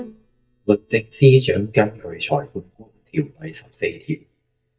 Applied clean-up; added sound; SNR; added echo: neural mask model DeepFilterNet 3.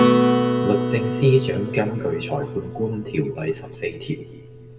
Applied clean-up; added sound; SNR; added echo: none; Acoustic guitar; -1 dB; reverberation time 1.0 s.